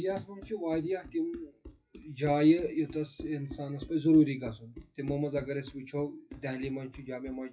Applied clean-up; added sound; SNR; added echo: classical method WPE with log-MMSE.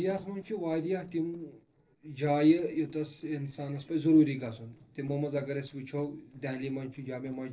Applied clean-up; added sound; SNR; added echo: neural separator model SepFormer DNS4.